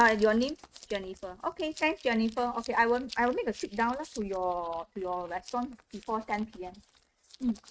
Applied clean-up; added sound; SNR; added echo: neural mask model RNNoise.